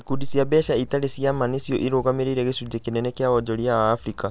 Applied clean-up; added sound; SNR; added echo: none; none; none; none.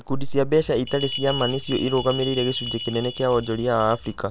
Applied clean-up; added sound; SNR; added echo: none; Bell; 11 dB; none.